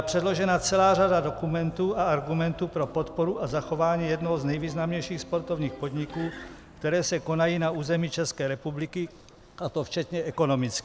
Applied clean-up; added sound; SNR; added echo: none; Car + Electric guitar; 20 dB; none.